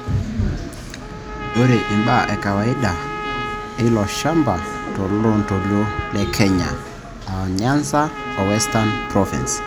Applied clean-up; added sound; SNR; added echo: none; Trumpet; 9 dB; none.